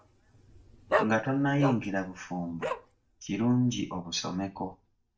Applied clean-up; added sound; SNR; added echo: neural mask model DeepFilterNet 3.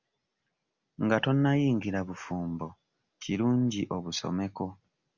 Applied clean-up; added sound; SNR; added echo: none; none; none; none.